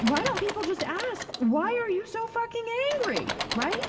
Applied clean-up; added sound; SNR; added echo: none; Engine / Mechanisms; 7 dB; reverberation time 1.4 s.